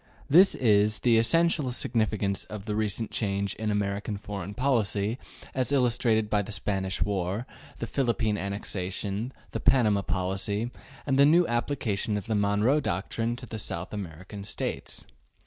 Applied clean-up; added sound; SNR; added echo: none; none; none; none.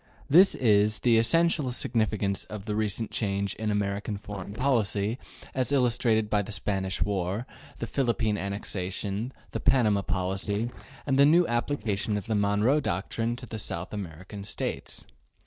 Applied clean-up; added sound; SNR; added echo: neural separator model SepFormer DNS4.